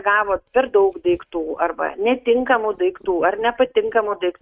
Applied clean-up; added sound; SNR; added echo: neural mask model RNNoise.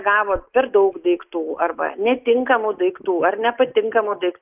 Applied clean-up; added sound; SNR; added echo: neural mask model Resemble Enhance denoiser.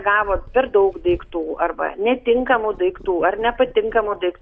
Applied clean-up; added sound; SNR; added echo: none; Purr; 19 dB; none.